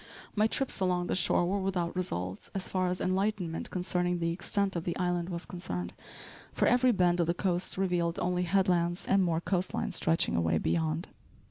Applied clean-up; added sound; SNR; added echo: none; none; none; none.